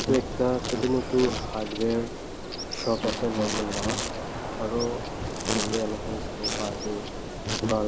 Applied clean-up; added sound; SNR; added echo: none; Insect; 2 dB; none.